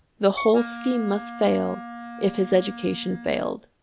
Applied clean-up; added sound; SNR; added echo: none; Wind instrument, woodwind instrument; 12 dB; none.